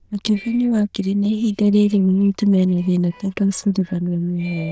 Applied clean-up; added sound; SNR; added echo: neural diffusion model UNIVERSE++.